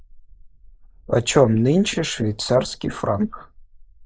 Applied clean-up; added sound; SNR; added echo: neural mask model Resemble Enhance denoiser.